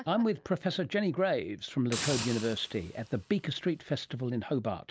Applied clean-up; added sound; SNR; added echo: none; Hiss; 10 dB; none.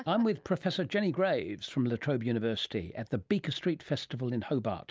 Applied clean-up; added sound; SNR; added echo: none; none; none; none.